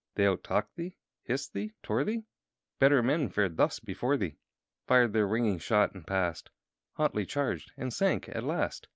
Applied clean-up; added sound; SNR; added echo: none; none; none; none.